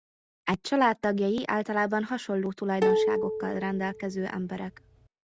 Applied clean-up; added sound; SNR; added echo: none; Plucked string instrument; 0 dB; none.